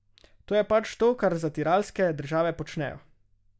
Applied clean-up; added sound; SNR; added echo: none; none; none; none.